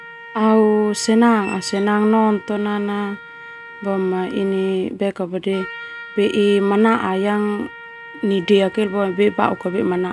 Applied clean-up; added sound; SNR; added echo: none; Trumpet; 17 dB; none.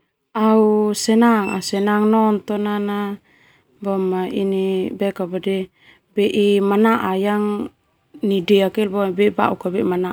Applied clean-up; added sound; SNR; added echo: none; none; none; none.